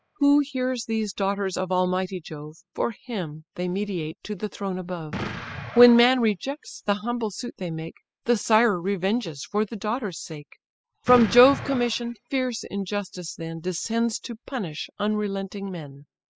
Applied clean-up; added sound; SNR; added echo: classical method spectral subtraction.